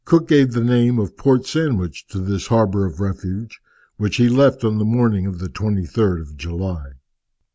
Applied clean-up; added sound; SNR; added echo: none; none; none; none.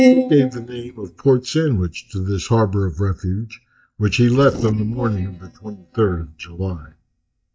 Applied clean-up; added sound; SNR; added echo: neural mask model DeepFilterNet 3.